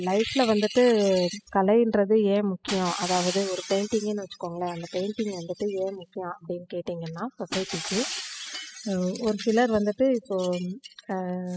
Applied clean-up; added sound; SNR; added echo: classical method spectral subtraction.